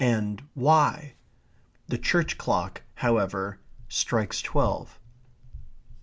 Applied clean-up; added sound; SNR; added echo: none; none; none; none.